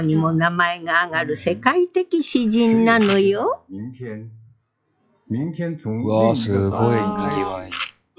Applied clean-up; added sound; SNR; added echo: classical method log-MMSE.